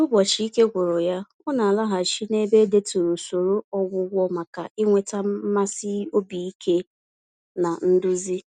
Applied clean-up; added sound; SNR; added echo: none; none; none; none.